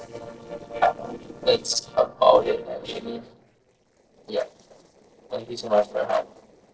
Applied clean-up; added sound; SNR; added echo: neural separator model SepFormer DNS4.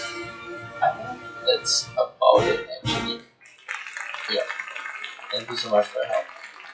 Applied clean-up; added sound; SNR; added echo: classical method WPE with log-MMSE.